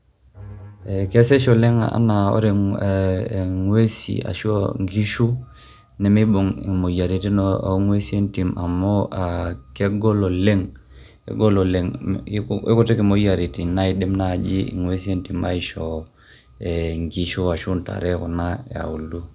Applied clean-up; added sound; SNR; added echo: none; Bowed string instrument; 17 dB; none.